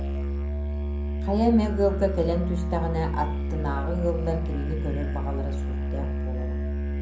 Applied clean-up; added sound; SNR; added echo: none; Musical instrument; -1 dB; reverberation time 0.6 s.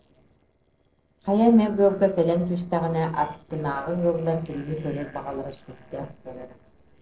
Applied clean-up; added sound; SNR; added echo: neural separator model SepFormer DNS4.